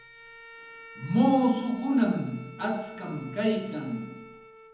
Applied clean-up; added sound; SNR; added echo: none; Bowed string instrument; 19 dB; reverberation time 1.1 s.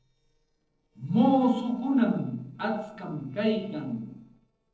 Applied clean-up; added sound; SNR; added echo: neural separator model SepFormer DNS4.